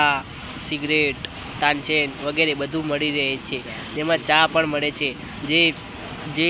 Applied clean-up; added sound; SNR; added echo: none; none; none; none.